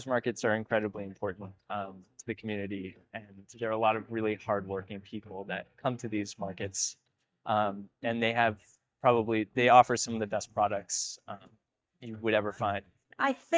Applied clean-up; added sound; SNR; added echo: neural mask model DeepFilterNet 3.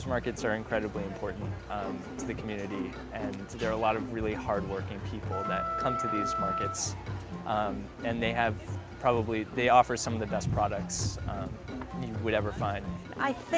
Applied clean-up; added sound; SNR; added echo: none; Wind instrument, woodwind instrument; 3 dB; none.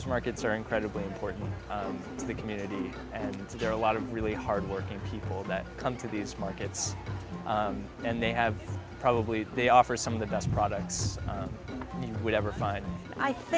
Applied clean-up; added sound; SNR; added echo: none; none; none; none.